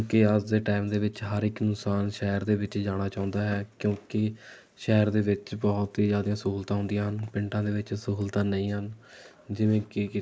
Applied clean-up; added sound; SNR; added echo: none; none; none; none.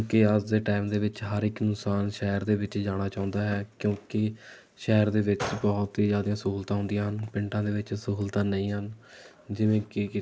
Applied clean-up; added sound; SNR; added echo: none; Gunshot, gunfire; 13 dB; none.